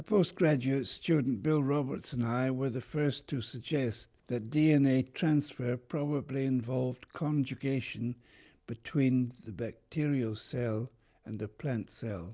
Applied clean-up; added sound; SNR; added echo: none; none; none; none.